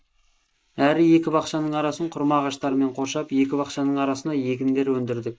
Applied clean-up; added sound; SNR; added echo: neural mask model Resemble Enhance denoiser.